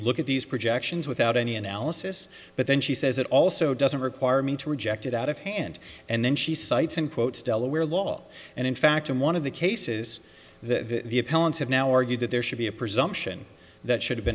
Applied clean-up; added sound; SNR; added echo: none; none; none; none.